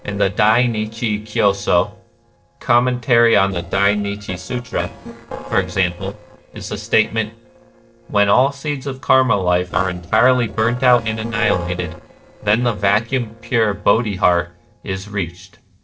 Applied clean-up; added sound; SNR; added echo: neural separator model SepFormer DNS4.